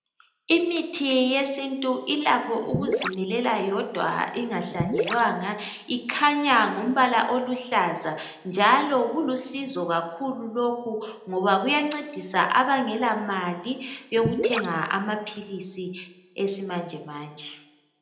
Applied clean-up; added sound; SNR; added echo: none; Gurgling / Liquid; 4 dB; reverberation time 0.8 s.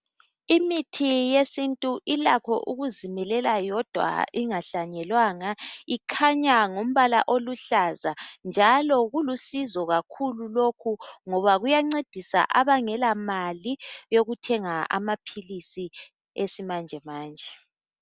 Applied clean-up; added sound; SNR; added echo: none; none; none; none.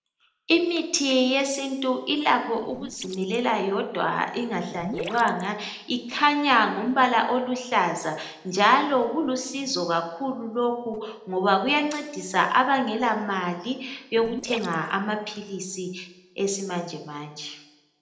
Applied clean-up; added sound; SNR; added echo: neural separator model SepFormer DNS4.